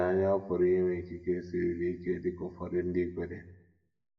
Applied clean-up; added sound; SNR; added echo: none; none; none; reverberation time 0.5 s.